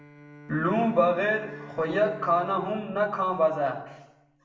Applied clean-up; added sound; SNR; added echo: none; Bowed string instrument; 20 dB; reverberation time 0.8 s.